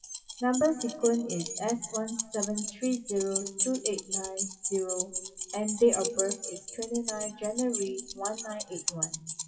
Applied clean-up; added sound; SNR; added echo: classical method WPE with log-MMSE.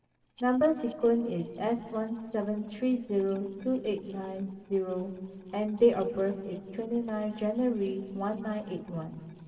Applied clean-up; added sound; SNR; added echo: neural separator model SepFormer DNS4.